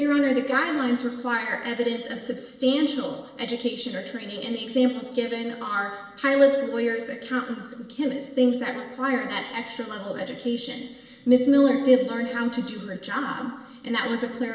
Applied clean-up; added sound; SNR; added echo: neural separator model SepFormer DNS4.